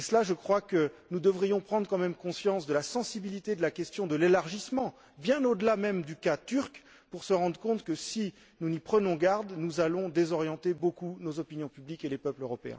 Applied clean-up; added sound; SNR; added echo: none; none; none; none.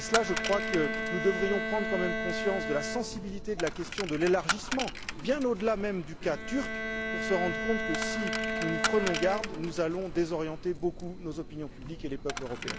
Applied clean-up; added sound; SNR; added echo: none; Coin (dropping) + Bowed string instrument; 2 dB; none.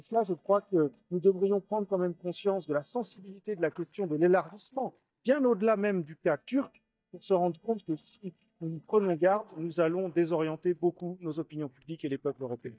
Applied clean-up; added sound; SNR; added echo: neural mask model DeepFilterNet 3.